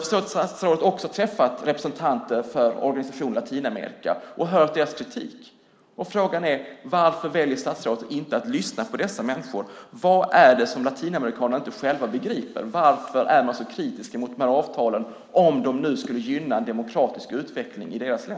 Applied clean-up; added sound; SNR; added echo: none; none; none; none.